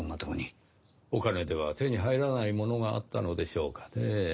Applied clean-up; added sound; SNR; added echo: none; none; none; none.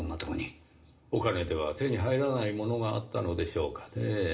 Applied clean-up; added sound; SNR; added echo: none; none; none; reverberation time 1.8 s.